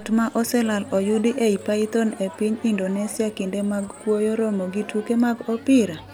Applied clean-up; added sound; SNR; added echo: none; Crowd; 20 dB; none.